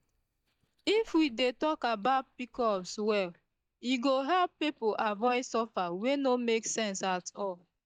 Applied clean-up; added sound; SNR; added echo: neural mask model DeepFilterNet 3.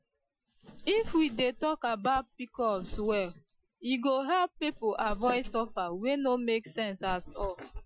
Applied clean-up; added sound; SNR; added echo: classical method Wiener filter.